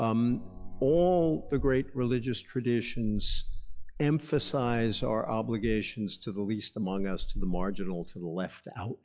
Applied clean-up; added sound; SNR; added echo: classical method log-MMSE.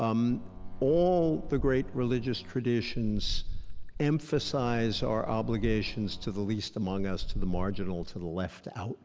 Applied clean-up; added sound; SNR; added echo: none; Boat, Water vehicle; 5 dB; none.